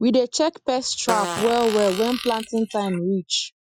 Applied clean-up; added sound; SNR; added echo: classical method Wiener filter.